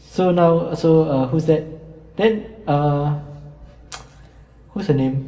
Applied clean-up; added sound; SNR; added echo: none; none; none; reverberation time 0.7 s.